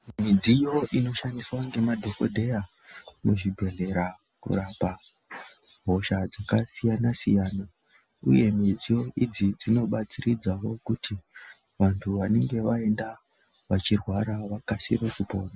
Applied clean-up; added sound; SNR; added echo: none; none; none; none.